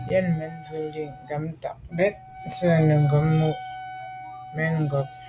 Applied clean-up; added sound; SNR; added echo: none; Wind instrument, woodwind instrument; 14 dB; none.